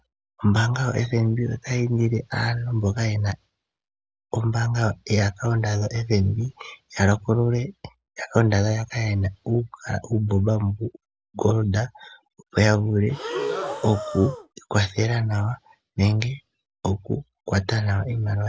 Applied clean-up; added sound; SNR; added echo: none; Breathing; 7 dB; none.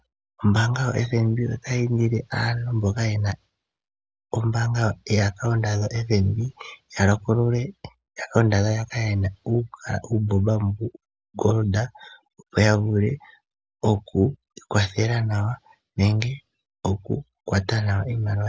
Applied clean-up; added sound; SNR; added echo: none; none; none; none.